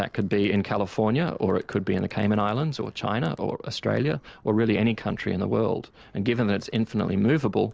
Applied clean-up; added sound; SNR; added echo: neural separator model SepFormer DNS4.